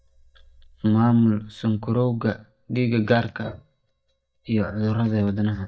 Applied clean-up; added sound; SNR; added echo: neural mask model DeepFilterNet 3.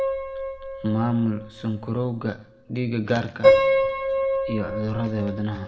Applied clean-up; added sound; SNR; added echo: none; Piano; -2 dB; reverberation time 1.0 s.